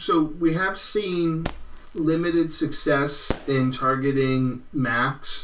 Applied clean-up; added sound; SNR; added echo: none; Fireworks; 15 dB; reverberation time 0.2 s.